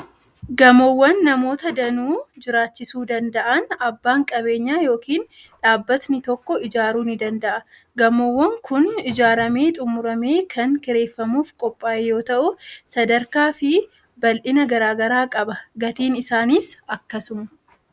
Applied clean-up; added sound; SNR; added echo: none; none; none; none.